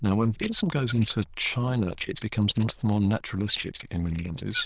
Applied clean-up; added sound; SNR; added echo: neural diffusion model UNIVERSE++.